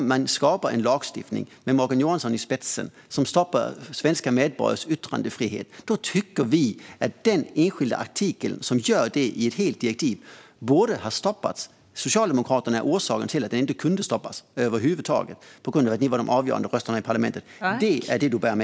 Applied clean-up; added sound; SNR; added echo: none; none; none; none.